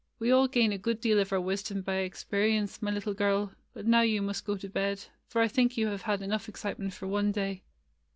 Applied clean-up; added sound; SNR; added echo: none; none; none; none.